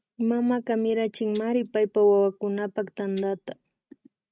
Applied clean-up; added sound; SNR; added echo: neural mask model RNNoise.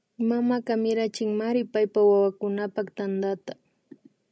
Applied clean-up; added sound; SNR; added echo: none; none; none; none.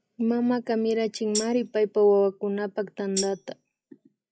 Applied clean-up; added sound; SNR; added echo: classical method log-MMSE.